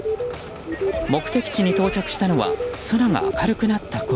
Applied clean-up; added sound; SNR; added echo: none; Engine starting; 18 dB; none.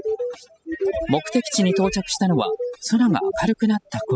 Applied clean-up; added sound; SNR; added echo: classical method spectral subtraction.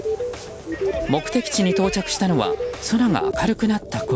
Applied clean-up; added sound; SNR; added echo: none; none; none; none.